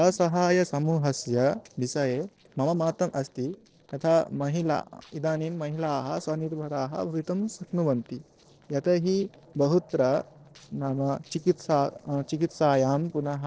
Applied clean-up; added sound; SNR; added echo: neural separator model SepFormer DNS4.